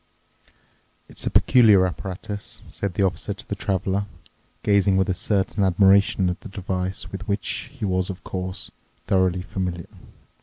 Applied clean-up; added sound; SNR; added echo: none; none; none; none.